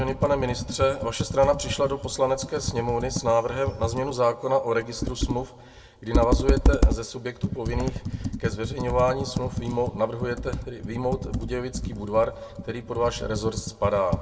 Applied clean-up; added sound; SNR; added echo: none; Computer keyboard; 2 dB; reverberation time 1.1 s.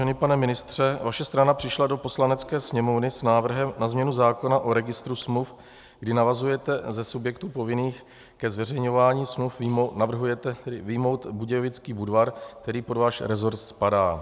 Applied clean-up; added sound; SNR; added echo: none; none; none; none.